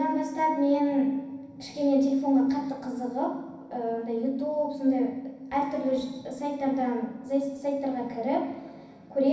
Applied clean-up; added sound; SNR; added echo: none; none; none; reverberation time 0.7 s.